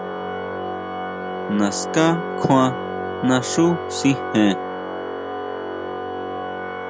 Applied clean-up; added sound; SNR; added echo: none; Organ; 4 dB; none.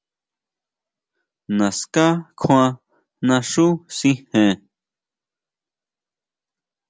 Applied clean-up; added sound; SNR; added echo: none; none; none; none.